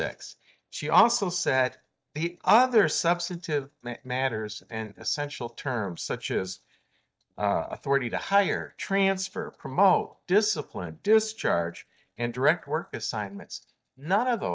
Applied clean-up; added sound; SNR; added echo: neural mask model DeepFilterNet 3.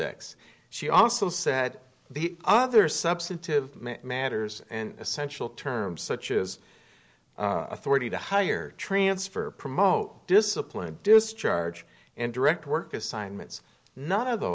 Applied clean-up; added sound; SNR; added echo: none; none; none; none.